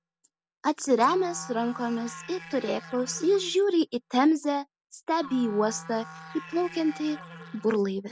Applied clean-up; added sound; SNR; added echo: none; Musical instrument; 18 dB; none.